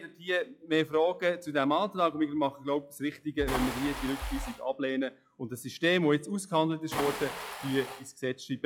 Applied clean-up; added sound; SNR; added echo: classical method log-MMSE.